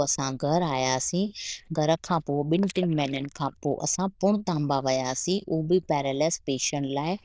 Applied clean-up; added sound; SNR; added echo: neural diffusion model UNIVERSE++.